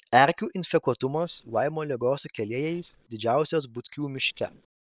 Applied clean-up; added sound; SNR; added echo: neural separator model SepFormer WHAM!.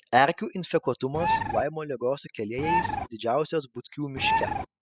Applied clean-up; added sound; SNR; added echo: classical method spectral subtraction.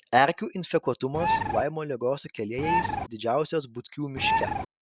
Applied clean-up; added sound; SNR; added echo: none; Bird; -2 dB; none.